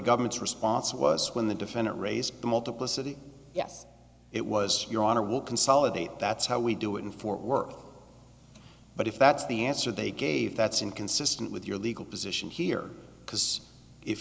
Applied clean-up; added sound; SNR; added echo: none; none; none; none.